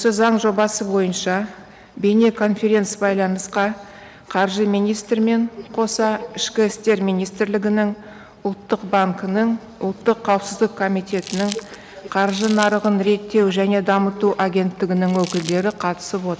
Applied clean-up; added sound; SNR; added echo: none; Crumpling, crinkling; 16 dB; none.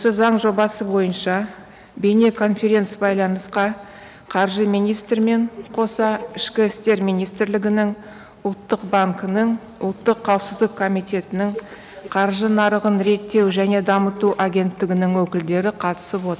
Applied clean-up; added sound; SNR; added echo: none; none; none; none.